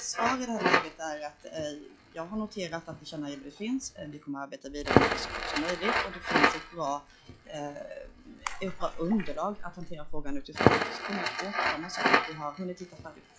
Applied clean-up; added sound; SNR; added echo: classical method log-MMSE.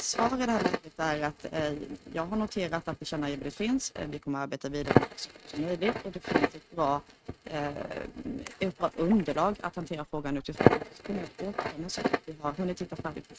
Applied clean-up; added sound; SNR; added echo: neural mask model RNNoise.